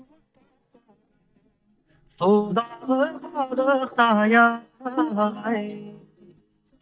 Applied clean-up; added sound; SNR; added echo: neural mask model DeepFilterNet 3.